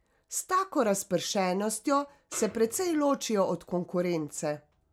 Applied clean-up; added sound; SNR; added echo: none; Snare drum; 19 dB; none.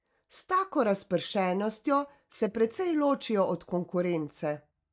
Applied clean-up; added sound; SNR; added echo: neural mask model DeepFilterNet 3.